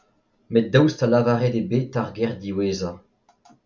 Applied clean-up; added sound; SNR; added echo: none; none; none; none.